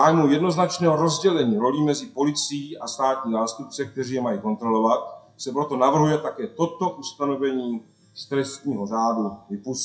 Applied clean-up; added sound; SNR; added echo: classical method WPE with log-MMSE.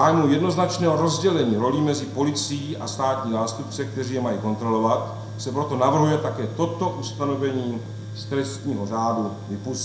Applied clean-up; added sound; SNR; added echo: none; Tools; 11 dB; reverberation time 0.6 s.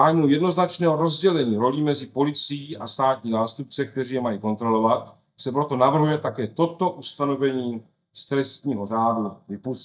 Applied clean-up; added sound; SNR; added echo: neural mask model DeepFilterNet 3.